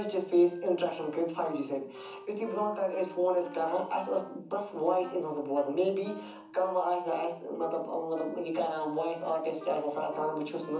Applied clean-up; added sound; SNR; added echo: none; Wind instrument, woodwind instrument; 18 dB; reverberation time 0.7 s.